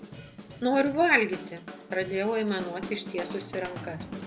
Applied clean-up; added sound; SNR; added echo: none; Drum / Drum kit; 12 dB; none.